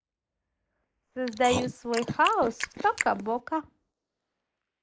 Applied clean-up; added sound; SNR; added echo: neural mask model Resemble Enhance denoiser.